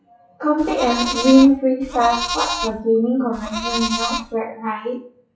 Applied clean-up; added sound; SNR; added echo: classical method WPE with log-MMSE.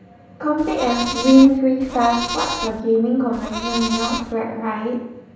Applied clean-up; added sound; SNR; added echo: none; Livestock, farm animals, working animals; 8 dB; reverberation time 0.8 s.